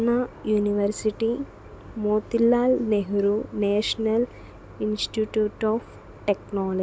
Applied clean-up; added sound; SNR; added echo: none; none; none; none.